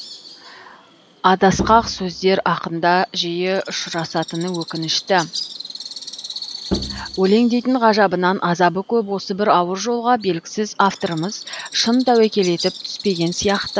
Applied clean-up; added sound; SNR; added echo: none; Bowed string instrument + Bird; 13 dB; none.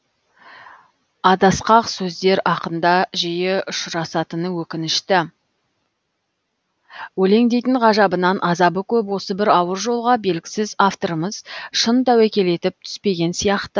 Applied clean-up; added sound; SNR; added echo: none; none; none; none.